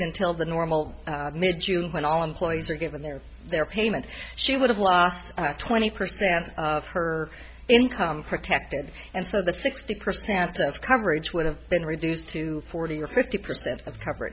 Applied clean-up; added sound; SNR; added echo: none; none; none; none.